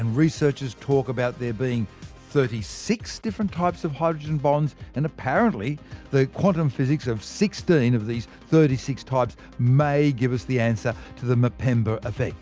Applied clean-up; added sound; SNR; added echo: none; none; none; none.